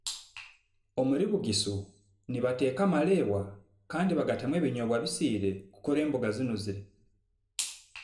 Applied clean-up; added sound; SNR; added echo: none; none; none; reverberation time 0.4 s.